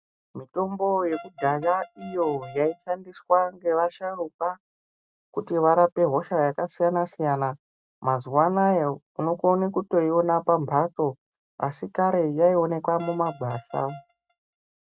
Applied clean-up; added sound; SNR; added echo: neural mask model RNNoise.